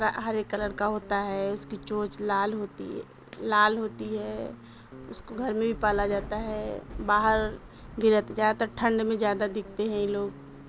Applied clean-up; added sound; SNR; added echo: none; Thunder / Rain + Guitar; 15 dB; none.